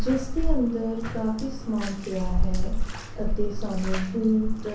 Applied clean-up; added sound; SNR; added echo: none; Bathtub (filling or washing); -3 dB; reverberation time 0.6 s.